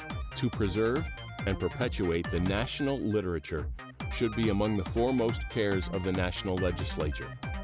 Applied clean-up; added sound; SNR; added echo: none; Drum kit; 7 dB; none.